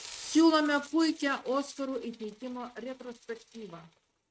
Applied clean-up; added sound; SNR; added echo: neural mask model RNNoise.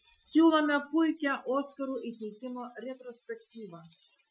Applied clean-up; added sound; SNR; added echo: classical method Wiener filter.